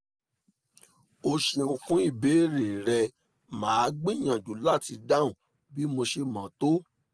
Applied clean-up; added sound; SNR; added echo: none; none; none; none.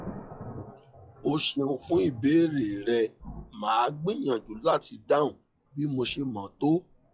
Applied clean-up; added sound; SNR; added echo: classical method log-MMSE.